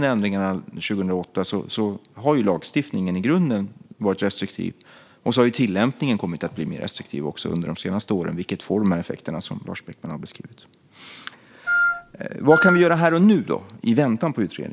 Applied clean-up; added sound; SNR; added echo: none; Wind instrument, woodwind instrument; 0 dB; none.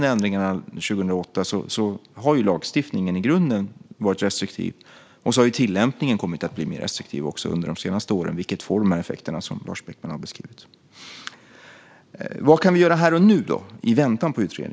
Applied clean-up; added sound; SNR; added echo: none; none; none; none.